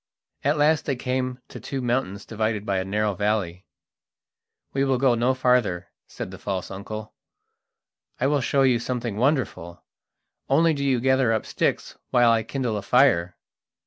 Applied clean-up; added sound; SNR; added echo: none; none; none; none.